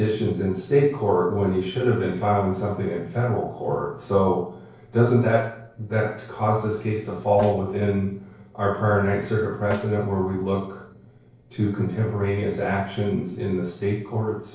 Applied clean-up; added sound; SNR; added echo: neural separator model SepFormer DNS4.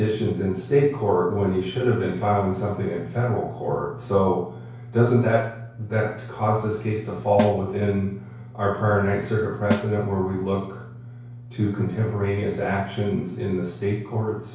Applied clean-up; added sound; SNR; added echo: none; Snare drum; 8 dB; reverberation time 0.6 s.